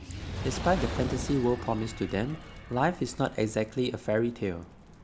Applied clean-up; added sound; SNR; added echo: none; Fire; 9 dB; none.